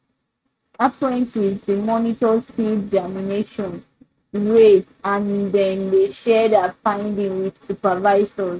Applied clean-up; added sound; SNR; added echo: neural mask model RNNoise.